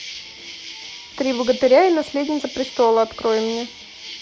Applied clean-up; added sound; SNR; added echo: none; Insect; 15 dB; none.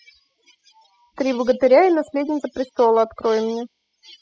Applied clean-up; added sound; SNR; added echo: classical method spectral subtraction.